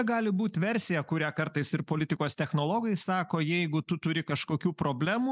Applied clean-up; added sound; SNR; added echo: none; none; none; none.